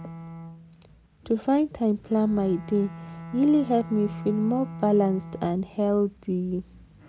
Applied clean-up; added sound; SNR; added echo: none; Bowed string instrument; 15 dB; none.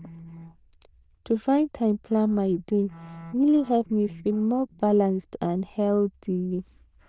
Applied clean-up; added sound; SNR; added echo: neural diffusion model UNIVERSE++.